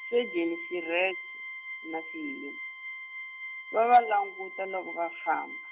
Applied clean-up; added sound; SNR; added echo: none; Organ; 10 dB; none.